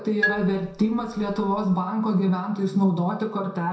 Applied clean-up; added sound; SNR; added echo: none; Marimba, xylophone; 8 dB; reverberation time 0.6 s.